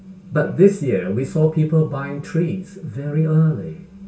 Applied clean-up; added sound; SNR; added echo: none; none; none; reverberation time 0.2 s.